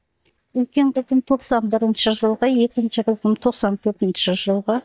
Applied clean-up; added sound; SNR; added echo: neural mask model DeepFilterNet 3.